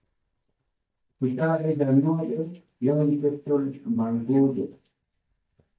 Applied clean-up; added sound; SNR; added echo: neural mask model DeepFilterNet 3.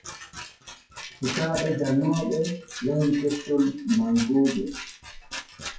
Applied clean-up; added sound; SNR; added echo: classical method WPE with log-MMSE.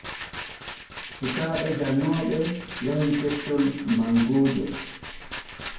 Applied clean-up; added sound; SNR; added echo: none; Rattle; 9 dB; reverberation time 0.9 s.